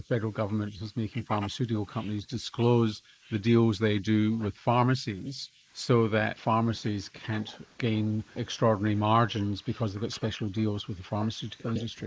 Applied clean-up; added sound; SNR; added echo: neural mask model Resemble Enhance denoiser.